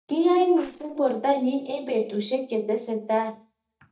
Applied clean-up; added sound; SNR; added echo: neural mask model DeepFilterNet 3.